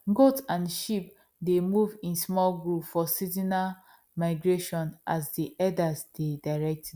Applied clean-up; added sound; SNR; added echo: none; none; none; none.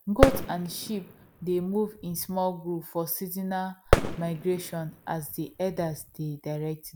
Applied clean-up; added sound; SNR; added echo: none; Fireworks; 0 dB; none.